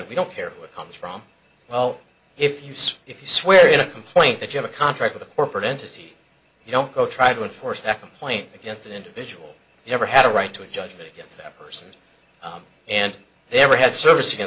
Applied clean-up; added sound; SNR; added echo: none; none; none; none.